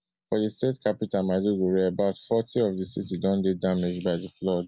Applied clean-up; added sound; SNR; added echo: none; none; none; none.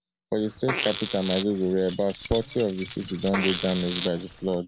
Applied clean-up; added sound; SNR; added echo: none; Fart + Keys jangling; 7 dB; none.